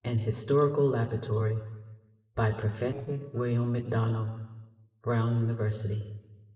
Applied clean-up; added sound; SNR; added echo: neural separator model SepFormer DNS4.